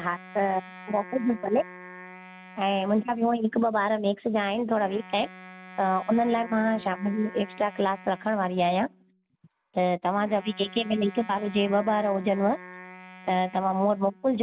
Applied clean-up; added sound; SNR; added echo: none; Wind instrument, woodwind instrument; 19 dB; none.